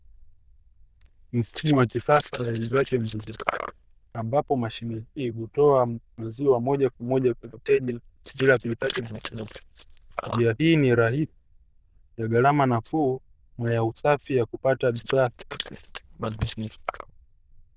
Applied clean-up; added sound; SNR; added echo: neural diffusion model UNIVERSE++.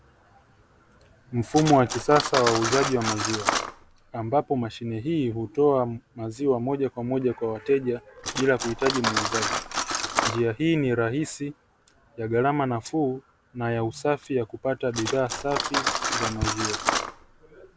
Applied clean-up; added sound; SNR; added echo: none; Cutlery, silverware; 6 dB; none.